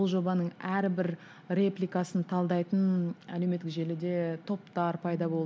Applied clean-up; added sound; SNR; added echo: none; none; none; none.